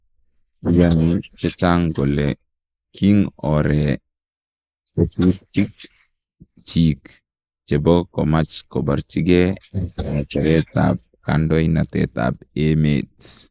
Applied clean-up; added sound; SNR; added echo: neural mask model Resemble Enhance denoiser.